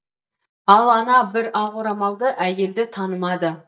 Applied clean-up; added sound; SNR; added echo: neural mask model DeepFilterNet 3.